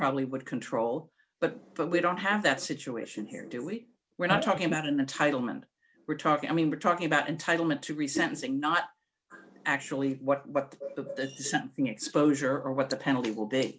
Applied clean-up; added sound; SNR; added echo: none; none; none; none.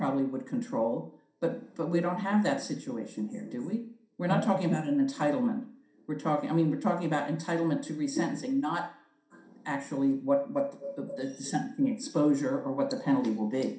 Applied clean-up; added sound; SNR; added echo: none; none; none; reverberation time 0.5 s.